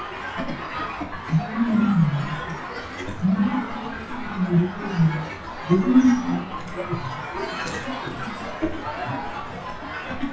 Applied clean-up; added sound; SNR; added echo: classical method WPE with log-MMSE.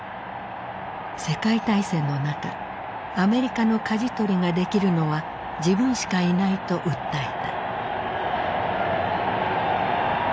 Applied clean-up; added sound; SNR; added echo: none; none; none; none.